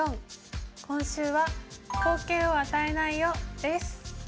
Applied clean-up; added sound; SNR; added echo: none; none; none; none.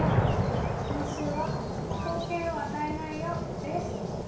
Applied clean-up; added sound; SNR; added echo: none; Fireworks; -5 dB; reverberation time 0.6 s.